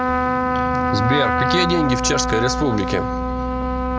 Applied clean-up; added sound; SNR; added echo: none; Trumpet; -1 dB; none.